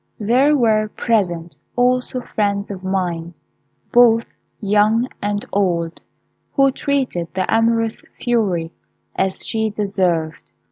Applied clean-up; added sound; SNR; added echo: none; none; none; none.